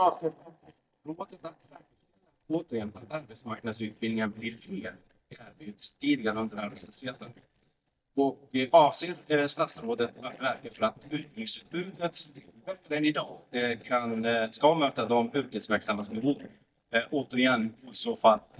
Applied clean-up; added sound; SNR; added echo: neural mask model DeepFilterNet 3.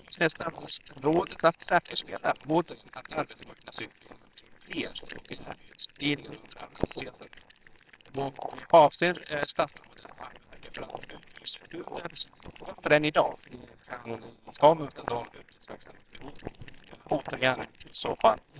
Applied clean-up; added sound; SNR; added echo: neural separator model SepFormer WHAMR!.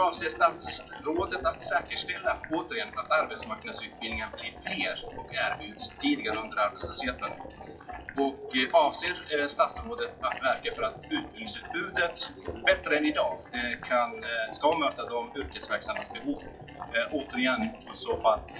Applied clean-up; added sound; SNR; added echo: classical method WPE with log-MMSE.